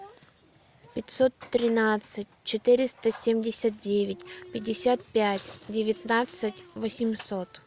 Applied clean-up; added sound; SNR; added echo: none; none; none; none.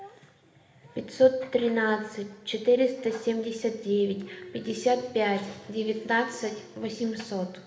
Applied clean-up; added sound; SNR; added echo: none; none; none; reverberation time 0.8 s.